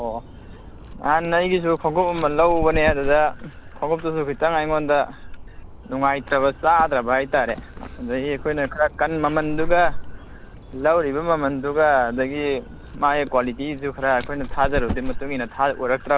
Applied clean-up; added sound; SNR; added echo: none; Dog; 9 dB; none.